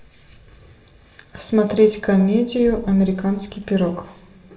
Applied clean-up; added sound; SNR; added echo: none; none; none; reverberation time 0.5 s.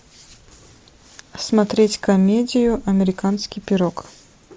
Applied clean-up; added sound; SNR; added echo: none; none; none; none.